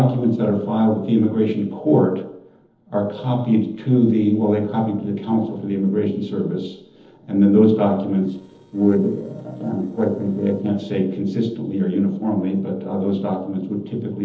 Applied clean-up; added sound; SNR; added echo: neural separator model SepFormer DNS4.